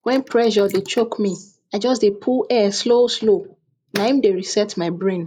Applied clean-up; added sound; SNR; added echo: neural mask model Resemble Enhance denoiser.